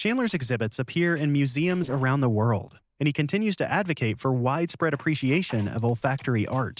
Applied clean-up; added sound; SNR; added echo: neural separator model SepFormer DNS4.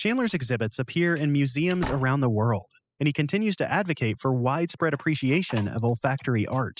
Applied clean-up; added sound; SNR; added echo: classical method spectral subtraction.